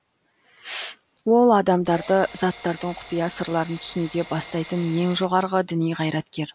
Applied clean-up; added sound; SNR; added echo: none; Drill; 16 dB; none.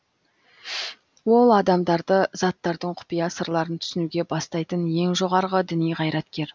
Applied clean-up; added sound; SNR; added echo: none; none; none; none.